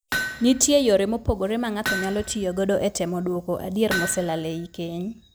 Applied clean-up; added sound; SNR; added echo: none; Hammer; 10 dB; none.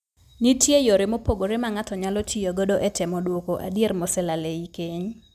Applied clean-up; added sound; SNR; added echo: none; none; none; none.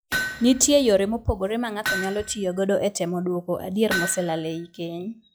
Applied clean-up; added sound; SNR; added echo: classical method log-MMSE.